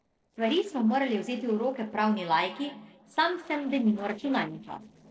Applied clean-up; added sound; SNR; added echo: neural separator model SepFormer DNS4.